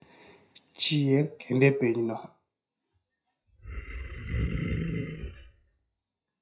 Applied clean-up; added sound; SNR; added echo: classical method WPE with log-MMSE.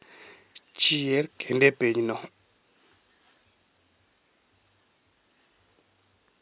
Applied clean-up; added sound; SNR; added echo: none; none; none; none.